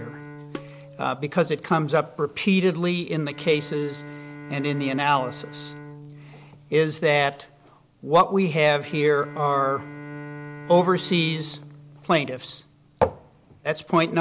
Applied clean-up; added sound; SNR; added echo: none; Bowed string instrument + Tabla; 17 dB; none.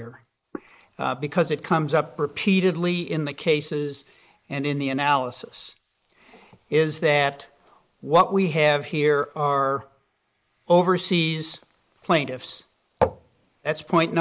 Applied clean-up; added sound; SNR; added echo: neural mask model Resemble Enhance denoiser.